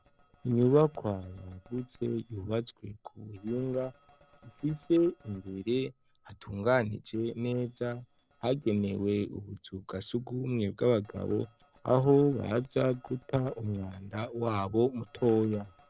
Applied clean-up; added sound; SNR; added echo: neural separator model SepFormer DNS4.